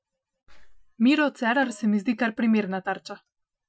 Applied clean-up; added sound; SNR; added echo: classical method Wiener filter.